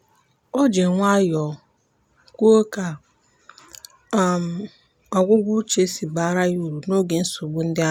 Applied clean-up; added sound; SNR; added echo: none; none; none; none.